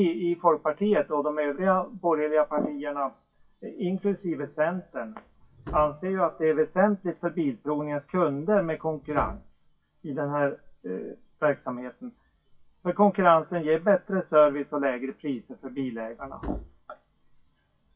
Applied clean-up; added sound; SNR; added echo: classical method WPE with log-MMSE.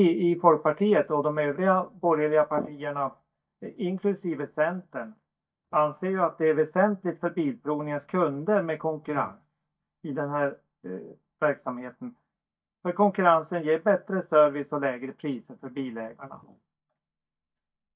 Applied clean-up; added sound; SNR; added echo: neural mask model DeepFilterNet 3.